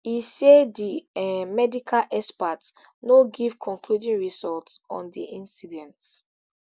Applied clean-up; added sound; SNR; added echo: none; none; none; none.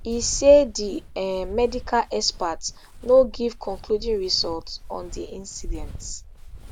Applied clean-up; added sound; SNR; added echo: none; Walk, footsteps; 12 dB; none.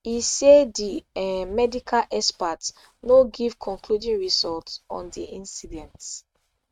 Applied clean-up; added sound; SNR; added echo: neural mask model RNNoise.